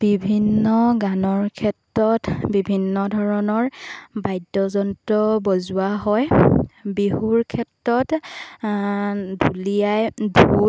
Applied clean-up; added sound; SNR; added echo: none; none; none; none.